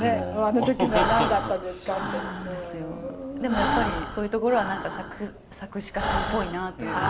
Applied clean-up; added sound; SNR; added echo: none; Breathing; 5 dB; none.